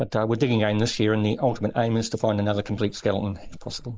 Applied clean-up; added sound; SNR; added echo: neural mask model Resemble Enhance denoiser.